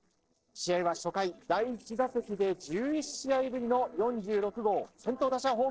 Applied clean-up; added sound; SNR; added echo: neural separator model SepFormer DNS4.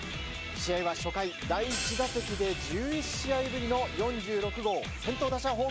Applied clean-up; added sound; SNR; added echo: none; Hi-hat; 12 dB; none.